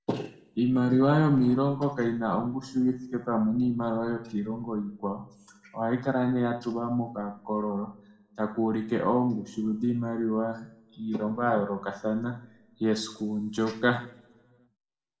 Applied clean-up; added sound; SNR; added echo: none; Train; 16 dB; reverberation time 0.5 s.